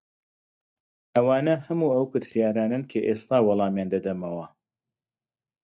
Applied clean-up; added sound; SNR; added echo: neural mask model DeepFilterNet 3.